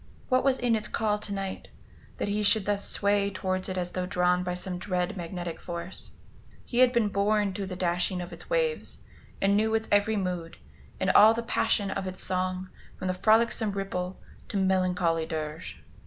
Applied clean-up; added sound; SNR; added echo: none; Cricket; 15 dB; none.